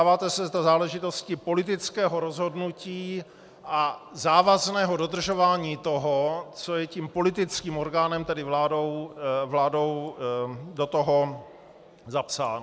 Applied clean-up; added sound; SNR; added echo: none; none; none; none.